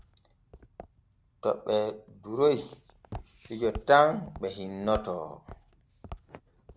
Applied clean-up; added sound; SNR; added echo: none; Walk, footsteps; 17 dB; none.